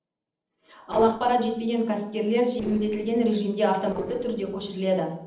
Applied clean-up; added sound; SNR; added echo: neural separator model SepFormer DNS4.